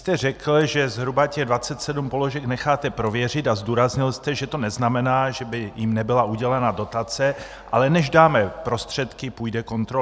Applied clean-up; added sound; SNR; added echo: none; none; none; none.